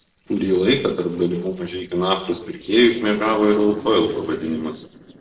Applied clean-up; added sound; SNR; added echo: neural separator model SepFormer DNS4.